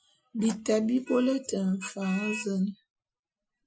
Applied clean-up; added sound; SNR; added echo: classical method Wiener filter.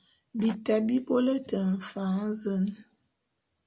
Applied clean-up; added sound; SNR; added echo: none; none; none; none.